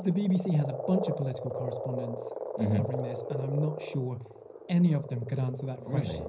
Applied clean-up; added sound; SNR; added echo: none; Frog; 7 dB; reverberation time 0.5 s.